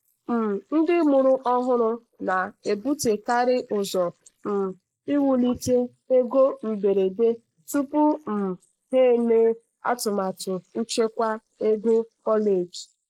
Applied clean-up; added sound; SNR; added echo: neural mask model Resemble Enhance denoiser.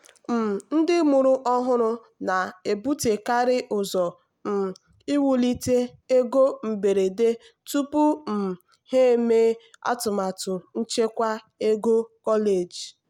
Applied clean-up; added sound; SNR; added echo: none; none; none; none.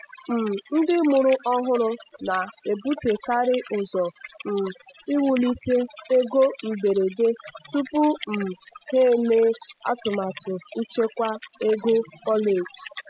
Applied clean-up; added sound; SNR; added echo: classical method spectral subtraction.